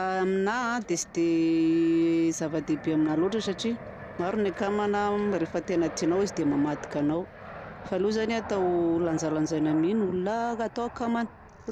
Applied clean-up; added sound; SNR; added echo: none; Fixed-wing aircraft, airplane; 15 dB; none.